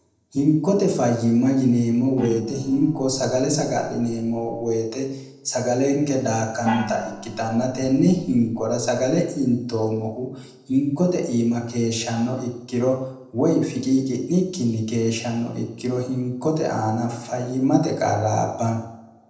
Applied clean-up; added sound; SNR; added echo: neural separator model SepFormer DNS4.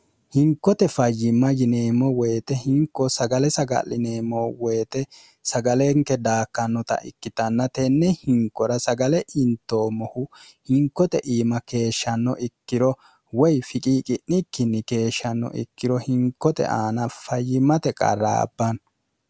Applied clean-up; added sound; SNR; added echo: none; none; none; none.